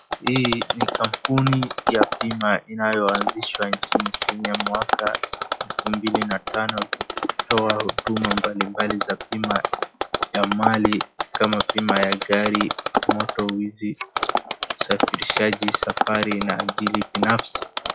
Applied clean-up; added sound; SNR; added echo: classical method log-MMSE.